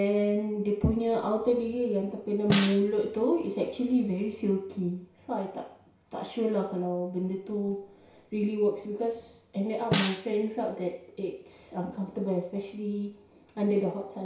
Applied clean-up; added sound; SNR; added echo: none; Snare drum; 5 dB; reverberation time 0.6 s.